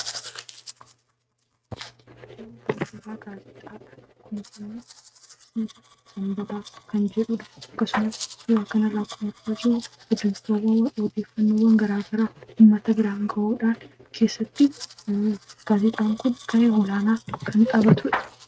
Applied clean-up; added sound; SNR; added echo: neural mask model RNNoise.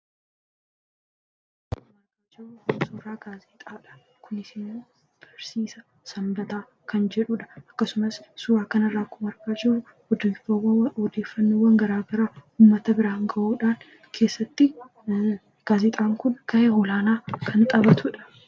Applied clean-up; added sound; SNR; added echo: none; none; none; none.